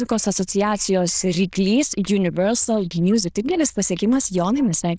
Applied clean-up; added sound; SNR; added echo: neural diffusion model UNIVERSE++.